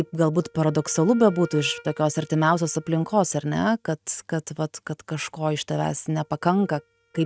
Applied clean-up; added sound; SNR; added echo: neural mask model RNNoise.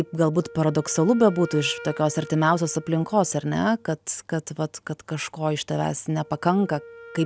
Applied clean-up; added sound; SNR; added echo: none; Wind instrument, woodwind instrument; 19 dB; none.